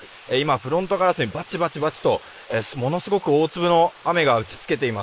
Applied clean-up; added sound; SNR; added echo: neural mask model Resemble Enhance denoiser.